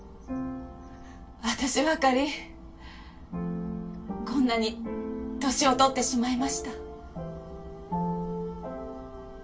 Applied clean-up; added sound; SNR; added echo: none; none; none; reverberation time 0.2 s.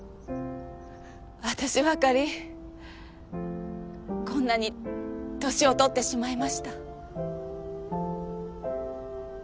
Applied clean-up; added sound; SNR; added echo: none; none; none; none.